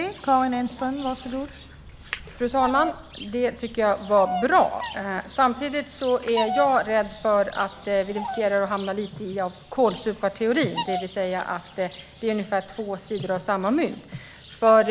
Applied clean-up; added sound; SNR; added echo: none; Bird vocalization, bird call, bird song; 12 dB; none.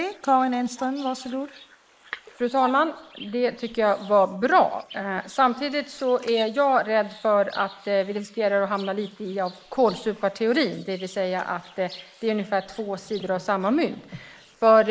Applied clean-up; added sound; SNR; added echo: neural mask model Resemble Enhance denoiser.